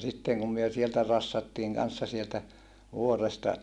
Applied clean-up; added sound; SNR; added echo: none; none; none; none.